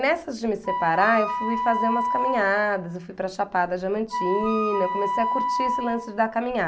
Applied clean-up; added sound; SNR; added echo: none; Wind instrument, woodwind instrument; 2 dB; none.